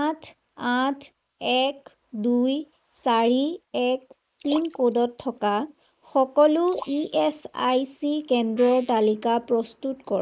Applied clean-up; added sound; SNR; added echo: neural mask model Resemble Enhance denoiser.